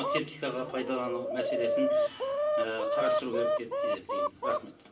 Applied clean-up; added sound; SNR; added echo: none; Chicken, rooster; -5 dB; reverberation time 0.3 s.